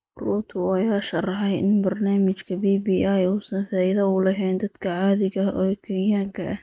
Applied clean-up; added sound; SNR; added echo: neural mask model Resemble Enhance denoiser.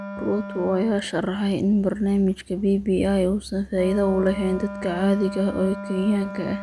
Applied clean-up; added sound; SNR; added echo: none; Wind instrument, woodwind instrument; 13 dB; none.